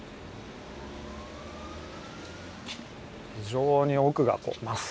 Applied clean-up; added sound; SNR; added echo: none; none; none; none.